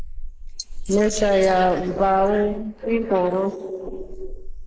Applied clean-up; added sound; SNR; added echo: neural mask model Resemble Enhance denoiser.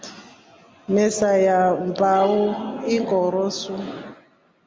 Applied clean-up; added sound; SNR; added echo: none; none; none; none.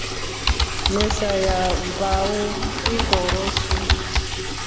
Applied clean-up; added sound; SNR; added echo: none; Computer keyboard + Liquid; -3 dB; none.